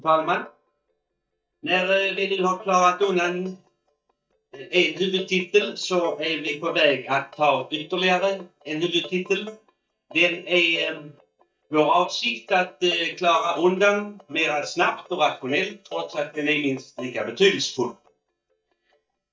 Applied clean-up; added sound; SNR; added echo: neural mask model DeepFilterNet 3.